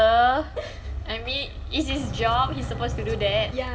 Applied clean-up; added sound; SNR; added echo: none; Engine / Truck / Car; 8 dB; reverberation time 1.6 s.